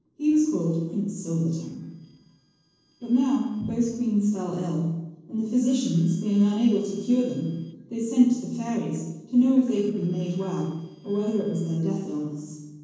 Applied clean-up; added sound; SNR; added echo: neural separator model SepFormer DNS4.